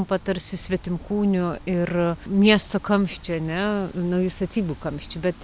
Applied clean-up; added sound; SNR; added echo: none; none; none; none.